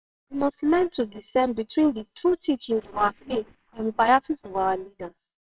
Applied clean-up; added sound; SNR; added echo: neural separator model SepFormer WHAMR!.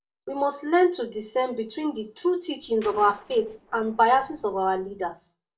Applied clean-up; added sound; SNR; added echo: neural separator model SepFormer DNS4.